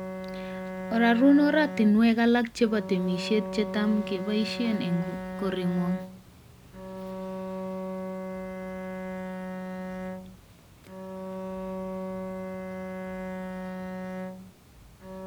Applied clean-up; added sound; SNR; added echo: none; Bowed string instrument; 7 dB; none.